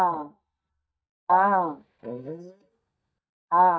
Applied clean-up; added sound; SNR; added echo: neural mask model DeepFilterNet 3.